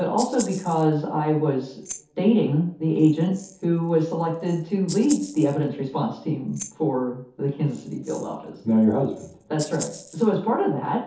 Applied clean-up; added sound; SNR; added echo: none; Rattle (instrument); 19 dB; reverberation time 0.5 s.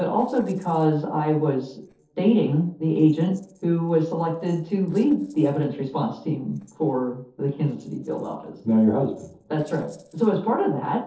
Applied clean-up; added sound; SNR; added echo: neural separator model SepFormer DNS4.